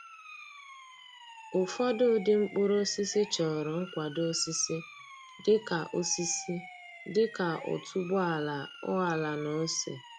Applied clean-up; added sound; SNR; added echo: none; Siren; 17 dB; none.